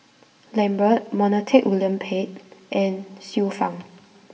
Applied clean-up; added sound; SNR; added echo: none; none; none; reverberation time 1.0 s.